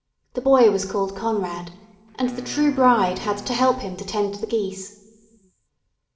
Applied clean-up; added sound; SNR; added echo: none; Wind instrument, woodwind instrument; 17 dB; reverberation time 1.8 s.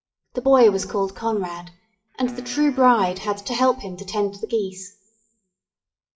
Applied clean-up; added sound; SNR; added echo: classical method WPE with log-MMSE.